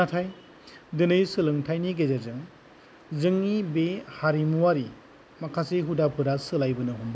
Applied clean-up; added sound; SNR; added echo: none; none; none; none.